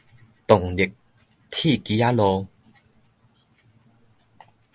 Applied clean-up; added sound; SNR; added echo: none; none; none; none.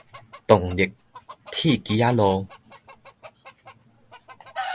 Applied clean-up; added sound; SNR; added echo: none; Chicken, rooster; 16 dB; none.